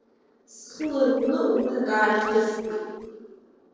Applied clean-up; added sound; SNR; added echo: neural separator model SepFormer DNS4.